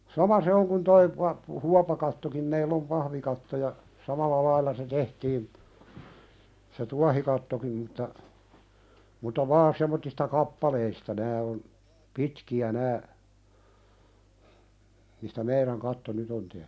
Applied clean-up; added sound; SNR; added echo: none; none; none; none.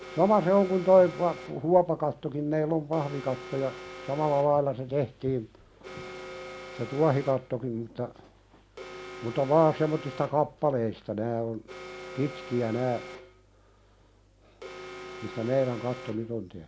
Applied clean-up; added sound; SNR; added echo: none; Alarm; 16 dB; none.